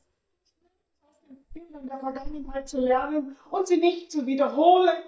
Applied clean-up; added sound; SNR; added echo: neural mask model DeepFilterNet 3.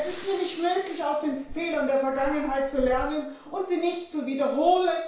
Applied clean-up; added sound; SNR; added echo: none; Breathing; 15 dB; reverberation time 0.6 s.